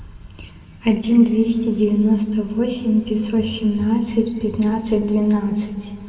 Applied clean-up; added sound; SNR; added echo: none; none; none; reverberation time 2.3 s.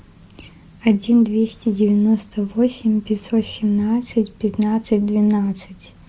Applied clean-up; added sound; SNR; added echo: none; none; none; none.